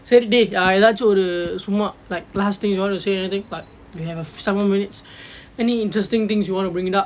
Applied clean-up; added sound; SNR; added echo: none; Bird; 14 dB; none.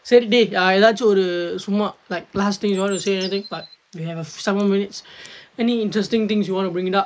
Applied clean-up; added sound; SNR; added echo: neural mask model Resemble Enhance denoiser.